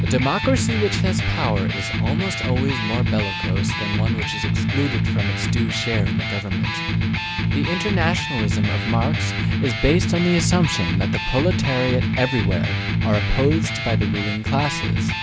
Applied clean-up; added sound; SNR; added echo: none; Electric guitar; -3 dB; none.